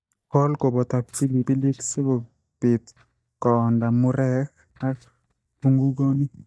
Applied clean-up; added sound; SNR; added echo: neural mask model DeepFilterNet 3.